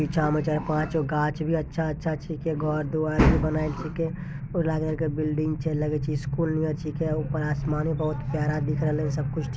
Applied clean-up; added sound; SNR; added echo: none; none; none; none.